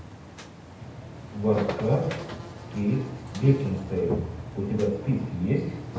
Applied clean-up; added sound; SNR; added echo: none; Buzz; 10 dB; reverberation time 0.9 s.